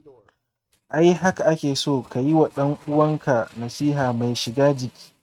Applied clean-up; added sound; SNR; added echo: neural mask model RNNoise.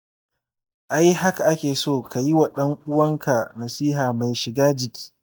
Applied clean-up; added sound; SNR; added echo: neural mask model DeepFilterNet 3.